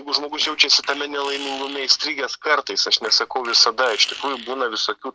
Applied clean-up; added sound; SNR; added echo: none; Fart; 16 dB; none.